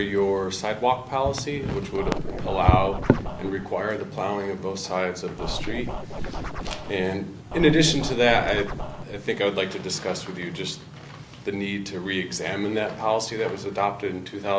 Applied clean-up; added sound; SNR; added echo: none; Scratching (performance technique); 6 dB; none.